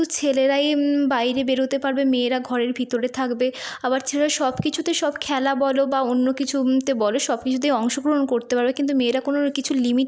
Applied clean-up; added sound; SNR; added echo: none; none; none; none.